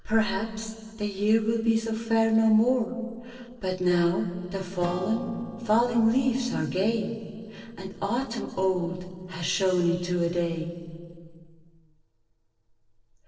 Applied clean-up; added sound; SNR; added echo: neural separator model SepFormer DNS4.